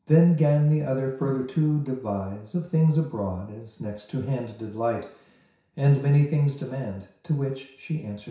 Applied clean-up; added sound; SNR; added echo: none; none; none; reverberation time 0.6 s.